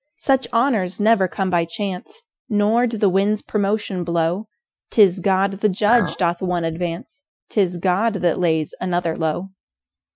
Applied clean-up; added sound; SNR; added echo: classical method Wiener filter.